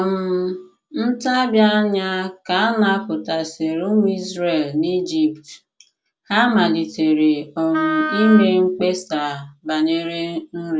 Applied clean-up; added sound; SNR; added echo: none; Wind instrument, woodwind instrument; 6 dB; none.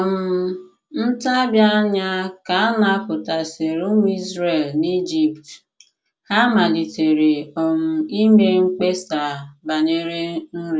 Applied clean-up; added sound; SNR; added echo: none; none; none; none.